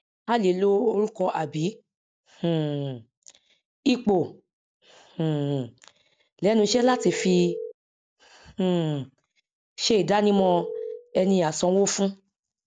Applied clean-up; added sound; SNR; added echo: neural mask model DeepFilterNet 3.